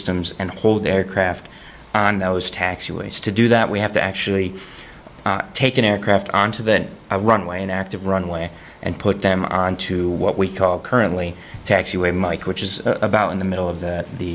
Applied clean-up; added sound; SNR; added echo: none; none; none; none.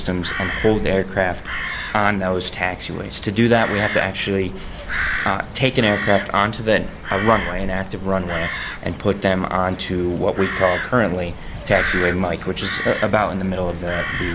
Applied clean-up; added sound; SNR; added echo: none; Crow; 7 dB; none.